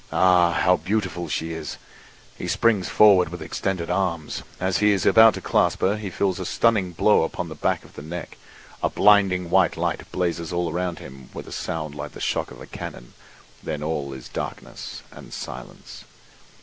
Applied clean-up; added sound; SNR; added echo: none; none; none; none.